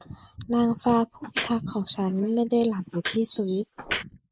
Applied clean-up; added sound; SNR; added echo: neural mask model Resemble Enhance denoiser.